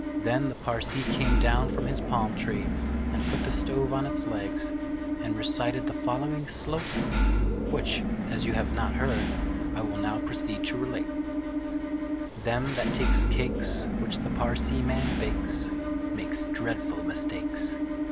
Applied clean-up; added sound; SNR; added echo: none; Engine / Mechanisms; -5 dB; none.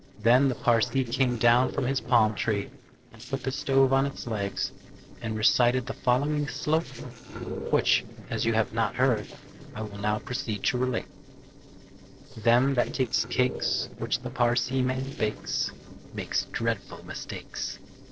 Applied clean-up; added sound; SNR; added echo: neural separator model SepFormer DNS4.